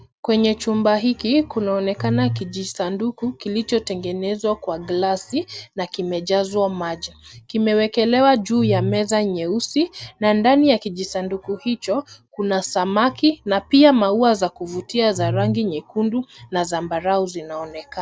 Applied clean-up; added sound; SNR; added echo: none; none; none; none.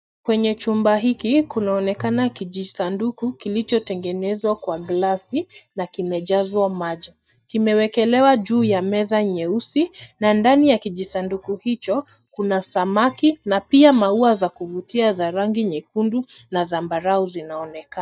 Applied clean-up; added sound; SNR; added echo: neural mask model DeepFilterNet 3.